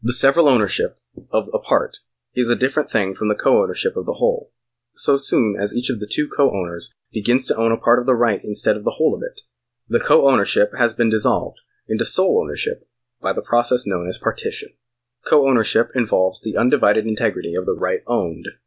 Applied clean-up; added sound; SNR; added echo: none; none; none; none.